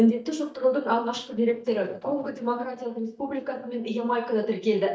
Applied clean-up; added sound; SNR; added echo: neural mask model DeepFilterNet 3.